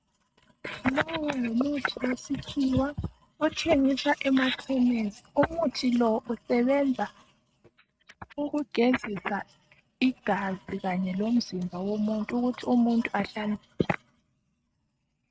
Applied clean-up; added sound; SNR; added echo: neural mask model RNNoise.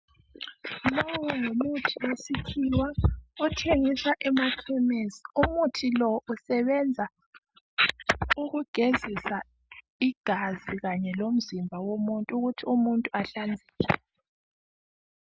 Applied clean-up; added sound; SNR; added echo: none; none; none; none.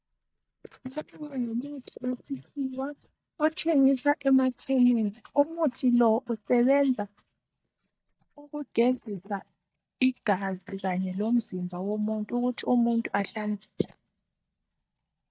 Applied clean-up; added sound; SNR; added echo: neural mask model DeepFilterNet 3.